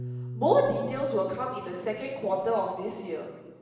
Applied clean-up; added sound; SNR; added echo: none; Piano; 13 dB; reverberation time 1.0 s.